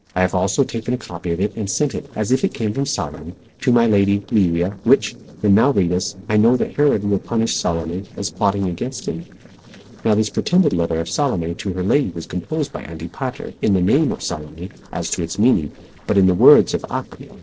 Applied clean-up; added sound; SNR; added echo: neural separator model SepFormer DNS4.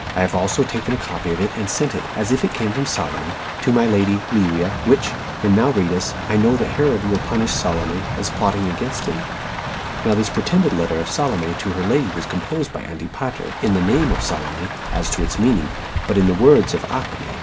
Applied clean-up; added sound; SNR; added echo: none; Rain; 7 dB; reverberation time 1.9 s.